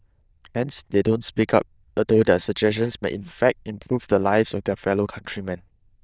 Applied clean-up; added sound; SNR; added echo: neural diffusion model UNIVERSE++.